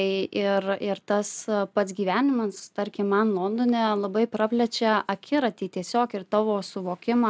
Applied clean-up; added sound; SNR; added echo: none; none; none; none.